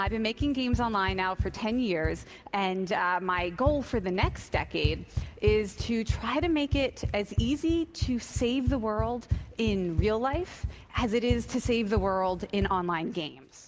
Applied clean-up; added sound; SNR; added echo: none; Run; 5 dB; none.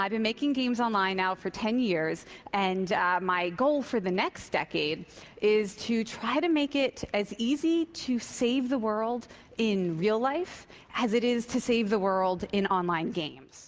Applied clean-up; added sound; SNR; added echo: none; none; none; none.